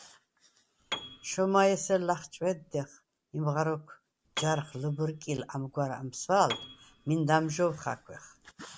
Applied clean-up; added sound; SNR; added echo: none; Piano; 15 dB; none.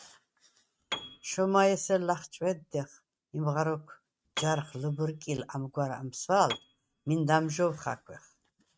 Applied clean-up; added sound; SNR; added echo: neural mask model RNNoise.